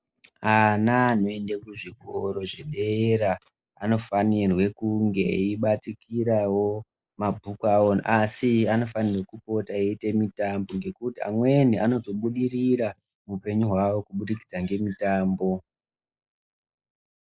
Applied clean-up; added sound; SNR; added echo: neural mask model Resemble Enhance denoiser.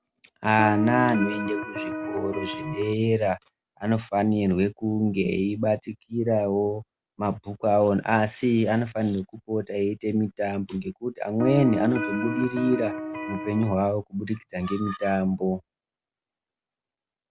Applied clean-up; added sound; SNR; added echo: none; Electric guitar; 5 dB; none.